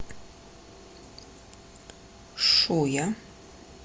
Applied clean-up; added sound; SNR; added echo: none; none; none; none.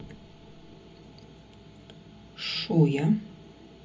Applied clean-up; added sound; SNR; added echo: none; none; none; reverberation time 0.4 s.